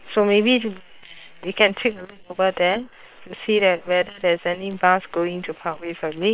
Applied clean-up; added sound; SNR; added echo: neural separator model SepFormer WHAM!.